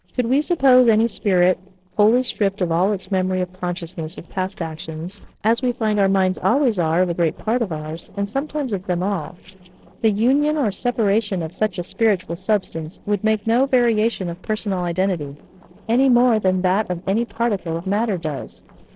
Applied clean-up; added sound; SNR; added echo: neural separator model SepFormer DNS4.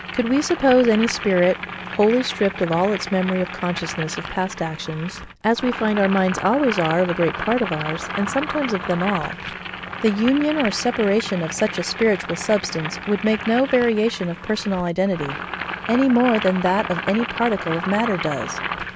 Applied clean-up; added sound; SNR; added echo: none; Boiling; 9 dB; none.